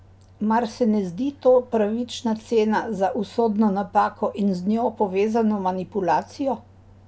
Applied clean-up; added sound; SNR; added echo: none; none; none; none.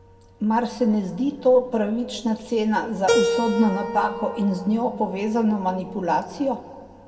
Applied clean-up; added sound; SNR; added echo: none; Keyboard (musical); 8 dB; reverberation time 1.6 s.